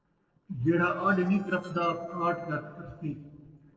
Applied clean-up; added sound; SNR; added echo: neural separator model SepFormer DNS4.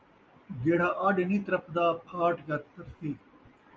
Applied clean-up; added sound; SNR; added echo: none; none; none; none.